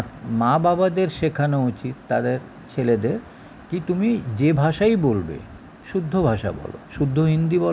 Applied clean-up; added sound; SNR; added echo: none; none; none; none.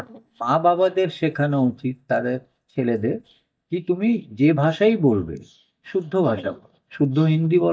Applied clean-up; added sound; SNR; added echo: neural mask model DeepFilterNet 3.